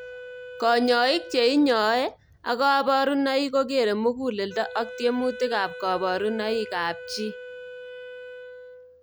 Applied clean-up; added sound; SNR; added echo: none; Wind instrument, woodwind instrument; 16 dB; none.